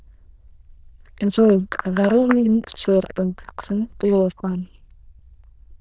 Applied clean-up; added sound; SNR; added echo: neural diffusion model UNIVERSE++.